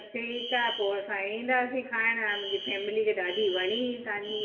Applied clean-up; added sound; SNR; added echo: none; Alarm; 10 dB; reverberation time 0.7 s.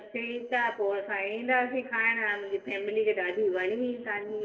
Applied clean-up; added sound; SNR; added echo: neural separator model SepFormer DNS4.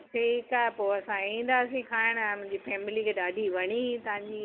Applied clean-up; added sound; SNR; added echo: none; none; none; none.